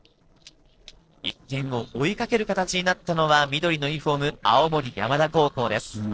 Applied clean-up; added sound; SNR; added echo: neural separator model SepFormer DNS4.